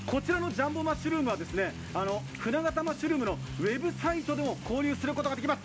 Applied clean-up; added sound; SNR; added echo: none; none; none; none.